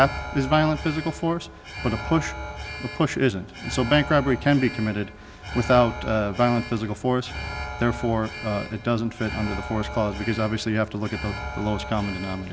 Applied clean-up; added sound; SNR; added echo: none; Alarm; 10 dB; none.